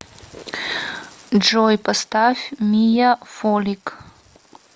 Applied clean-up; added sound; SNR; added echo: none; none; none; none.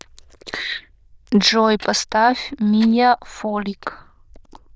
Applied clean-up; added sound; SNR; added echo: neural diffusion model UNIVERSE++.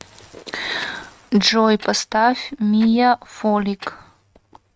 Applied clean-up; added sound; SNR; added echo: neural mask model RNNoise.